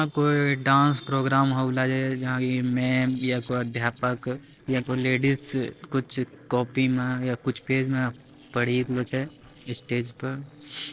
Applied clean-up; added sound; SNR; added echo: neural separator model SepFormer DNS4.